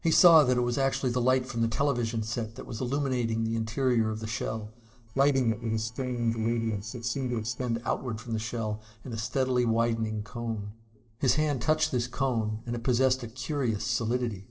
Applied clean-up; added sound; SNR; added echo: neural separator model SepFormer DNS4.